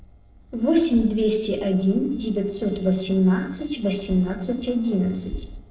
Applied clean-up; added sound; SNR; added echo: neural separator model SepFormer DNS4.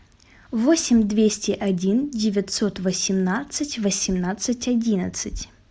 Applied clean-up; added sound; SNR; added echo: none; none; none; none.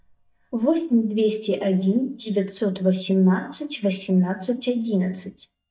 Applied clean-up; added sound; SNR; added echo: neural mask model DeepFilterNet 3.